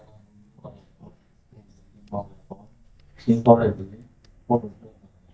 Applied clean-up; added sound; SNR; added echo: neural mask model DeepFilterNet 3.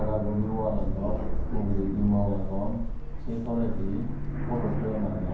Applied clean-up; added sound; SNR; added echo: none; Aircraft; -1 dB; reverberation time 0.9 s.